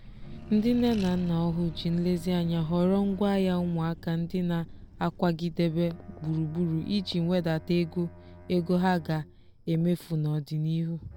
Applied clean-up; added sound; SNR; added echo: none; Accelerating, revving, vroom + Bowed string instrument; 16 dB; none.